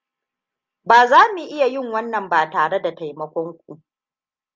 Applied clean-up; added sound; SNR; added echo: none; none; none; none.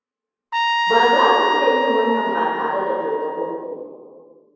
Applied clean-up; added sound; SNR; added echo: none; Trumpet; 1 dB; reverberation time 2.2 s.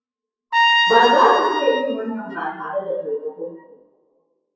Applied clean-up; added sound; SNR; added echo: classical method WPE with log-MMSE.